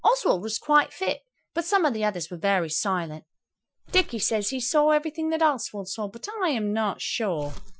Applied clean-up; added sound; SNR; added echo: classical method Wiener filter.